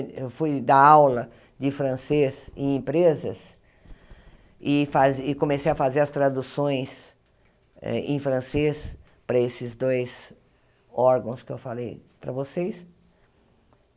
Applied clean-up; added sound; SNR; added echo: none; none; none; none.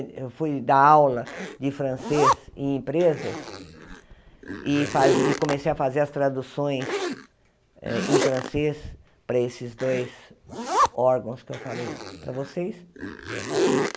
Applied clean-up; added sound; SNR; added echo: none; Zipper (clothing); 4 dB; none.